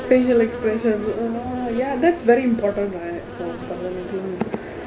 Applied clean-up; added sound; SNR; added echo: none; Insect; 13 dB; none.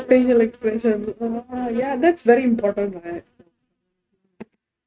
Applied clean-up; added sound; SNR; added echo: neural mask model RNNoise.